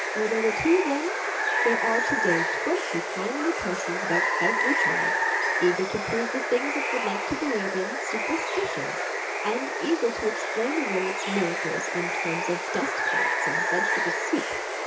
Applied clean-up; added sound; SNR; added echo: none; Water; -2 dB; reverberation time 0.2 s.